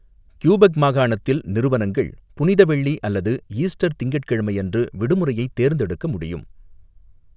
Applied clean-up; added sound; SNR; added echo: none; none; none; none.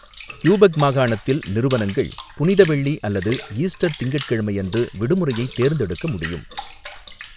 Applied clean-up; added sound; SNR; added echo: none; Bathtub (filling or washing) / Water; 12 dB; none.